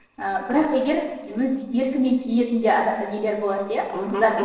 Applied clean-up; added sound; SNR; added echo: neural separator model SepFormer DNS4.